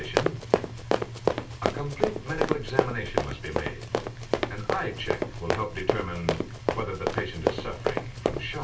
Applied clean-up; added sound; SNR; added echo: none; Run; -4 dB; reverberation time 0.2 s.